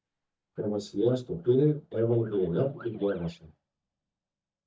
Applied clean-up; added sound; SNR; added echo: neural mask model DeepFilterNet 3.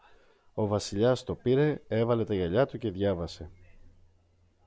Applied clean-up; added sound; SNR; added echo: none; none; none; none.